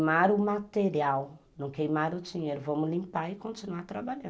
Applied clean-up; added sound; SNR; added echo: none; none; none; none.